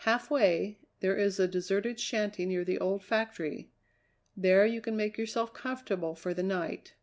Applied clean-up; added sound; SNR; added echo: none; none; none; none.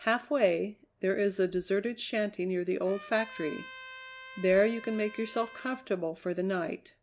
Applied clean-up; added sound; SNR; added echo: none; Trumpet + Bird vocalization, bird call, bird song; 16 dB; none.